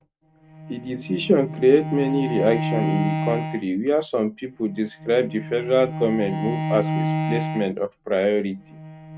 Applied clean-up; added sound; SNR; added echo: neural mask model RNNoise.